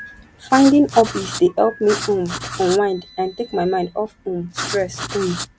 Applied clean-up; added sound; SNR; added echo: none; Writing; 10 dB; none.